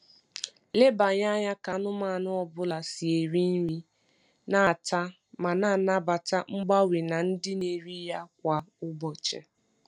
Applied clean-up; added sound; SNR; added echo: none; none; none; none.